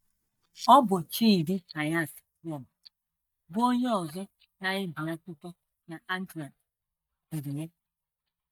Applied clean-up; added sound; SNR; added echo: neural mask model DeepFilterNet 3.